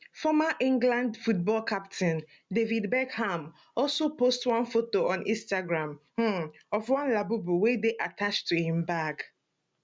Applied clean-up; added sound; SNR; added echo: none; none; none; none.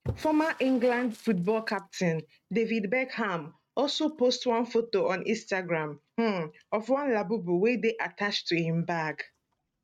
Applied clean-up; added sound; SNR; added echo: neural mask model RNNoise.